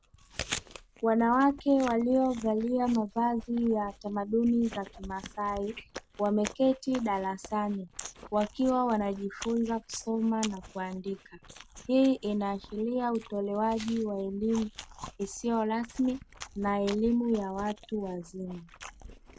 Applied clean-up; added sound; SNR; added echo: none; Chewing, mastication; 17 dB; none.